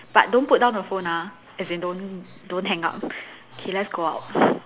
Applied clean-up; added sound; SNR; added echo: none; none; none; none.